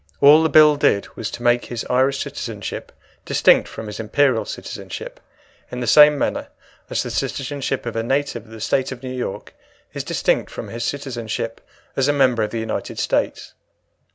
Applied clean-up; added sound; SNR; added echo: none; none; none; none.